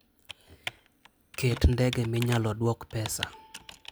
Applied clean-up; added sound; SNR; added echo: none; Computer keyboard; 14 dB; none.